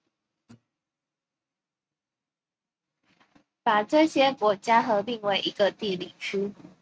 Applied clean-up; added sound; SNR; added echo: neural mask model RNNoise.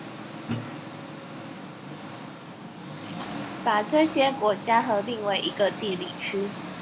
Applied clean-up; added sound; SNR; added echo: none; Guitar + Engine; 9 dB; none.